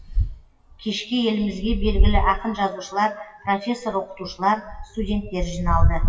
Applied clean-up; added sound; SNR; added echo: classical method WPE with log-MMSE.